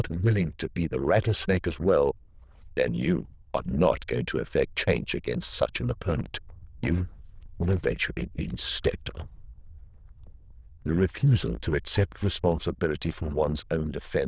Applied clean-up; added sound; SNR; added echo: neural diffusion model UNIVERSE++.